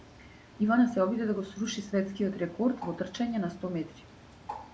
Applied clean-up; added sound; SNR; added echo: none; Bird; 18 dB; none.